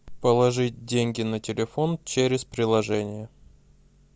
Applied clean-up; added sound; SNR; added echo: none; none; none; none.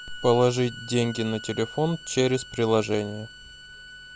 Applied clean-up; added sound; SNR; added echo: none; Bowed string instrument; 17 dB; none.